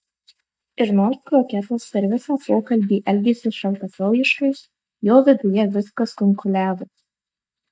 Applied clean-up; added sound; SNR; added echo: neural mask model DeepFilterNet 3.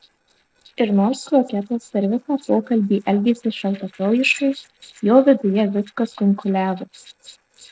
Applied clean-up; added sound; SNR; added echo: neural separator model SepFormer DNS4.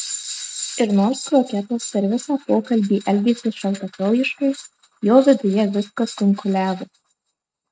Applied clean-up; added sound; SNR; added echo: neural mask model RNNoise.